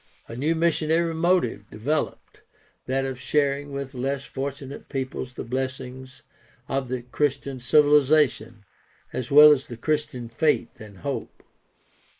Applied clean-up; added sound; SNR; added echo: neural mask model Resemble Enhance denoiser.